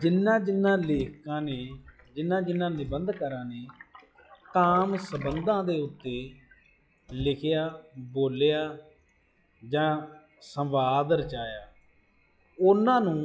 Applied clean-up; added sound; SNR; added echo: classical method log-MMSE.